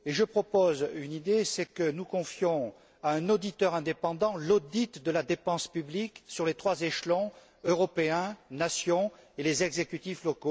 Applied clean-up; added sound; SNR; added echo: none; none; none; none.